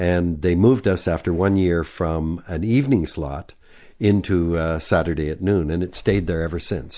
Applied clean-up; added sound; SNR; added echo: none; none; none; none.